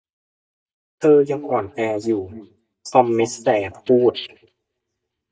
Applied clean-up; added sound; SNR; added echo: neural mask model DeepFilterNet 3.